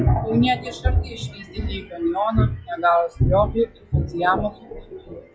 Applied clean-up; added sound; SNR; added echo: classical method log-MMSE.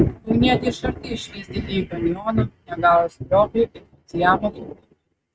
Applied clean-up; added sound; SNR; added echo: neural mask model RNNoise.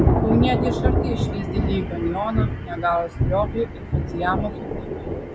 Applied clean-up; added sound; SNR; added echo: none; Thunder / Rain; -3 dB; none.